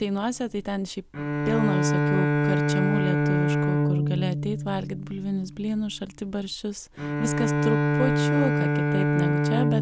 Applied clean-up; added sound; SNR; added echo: none; Bowed string instrument; -5 dB; none.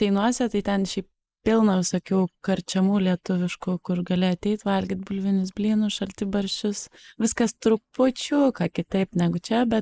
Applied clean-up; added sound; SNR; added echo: neural mask model Resemble Enhance denoiser.